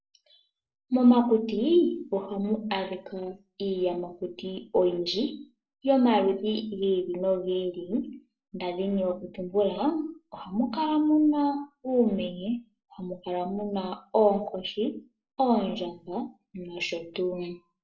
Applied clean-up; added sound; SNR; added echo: none; none; none; reverberation time 0.2 s.